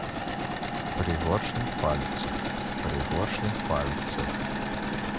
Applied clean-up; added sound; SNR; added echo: none; Engine / Mechanisms; -2 dB; none.